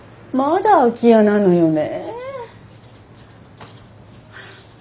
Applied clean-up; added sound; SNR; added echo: none; none; none; none.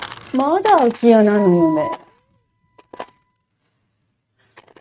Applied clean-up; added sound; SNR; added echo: neural mask model RNNoise.